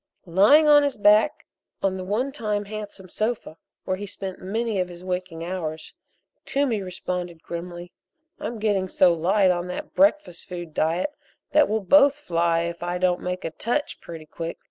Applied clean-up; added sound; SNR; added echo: none; none; none; none.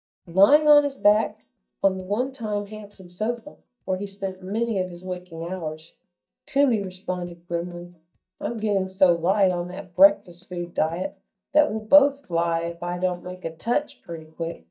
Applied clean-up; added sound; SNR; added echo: neural mask model DeepFilterNet 3.